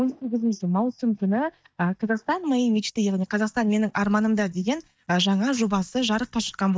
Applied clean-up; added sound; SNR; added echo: neural mask model DeepFilterNet 3.